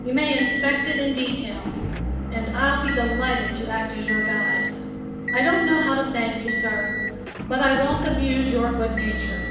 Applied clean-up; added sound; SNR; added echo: none; Motor vehicle (road) / Engine; 2 dB; reverberation time 1.1 s.